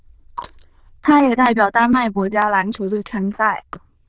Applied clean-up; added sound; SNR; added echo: neural diffusion model UNIVERSE++.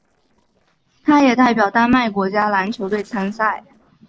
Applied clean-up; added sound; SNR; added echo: neural separator model SepFormer DNS4.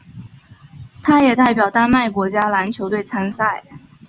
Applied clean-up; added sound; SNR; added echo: none; none; none; none.